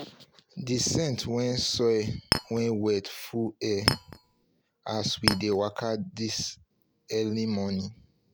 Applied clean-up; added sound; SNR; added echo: none; Chink, clink; 0 dB; none.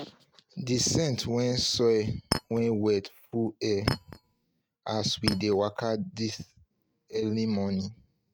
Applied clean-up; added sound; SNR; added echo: neural mask model RNNoise.